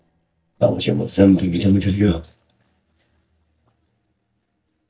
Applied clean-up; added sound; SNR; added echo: neural mask model DeepFilterNet 3.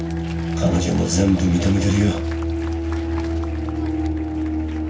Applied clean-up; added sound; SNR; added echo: none; Applause / Crowd; 20 dB; reverberation time 0.2 s.